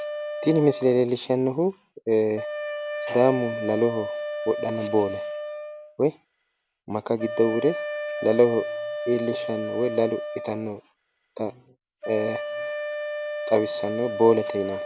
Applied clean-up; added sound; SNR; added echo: none; Wind instrument, woodwind instrument; 7 dB; none.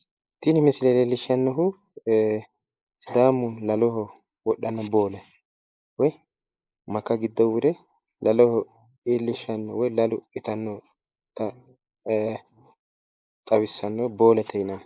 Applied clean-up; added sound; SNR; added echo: neural mask model Resemble Enhance denoiser.